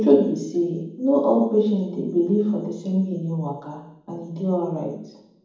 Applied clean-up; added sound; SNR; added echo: none; none; none; reverberation time 1.2 s.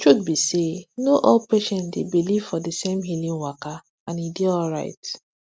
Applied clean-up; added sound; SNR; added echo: none; none; none; none.